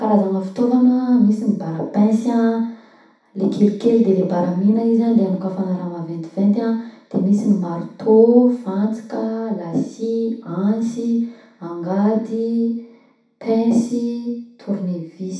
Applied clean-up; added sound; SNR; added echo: none; none; none; reverberation time 0.7 s.